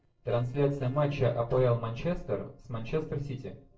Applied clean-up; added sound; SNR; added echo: neural separator model SepFormer DNS4.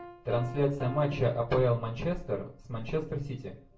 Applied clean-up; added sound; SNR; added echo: none; Piano; 17 dB; reverberation time 0.3 s.